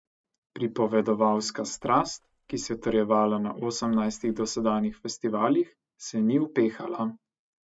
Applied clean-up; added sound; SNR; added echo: neural mask model RNNoise.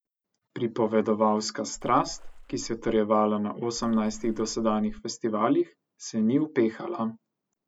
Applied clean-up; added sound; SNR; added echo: none; Water / Splash, splatter; 16 dB; none.